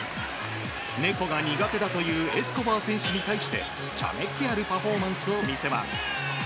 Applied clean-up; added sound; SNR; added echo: none; Hi-hat; 10 dB; none.